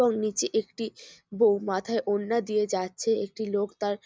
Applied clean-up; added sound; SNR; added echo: none; none; none; none.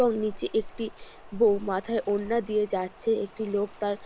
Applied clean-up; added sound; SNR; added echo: none; Rain; 15 dB; none.